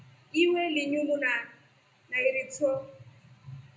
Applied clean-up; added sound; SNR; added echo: none; none; none; reverberation time 0.5 s.